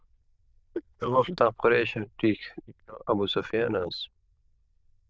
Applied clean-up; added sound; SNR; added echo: neural diffusion model UNIVERSE++.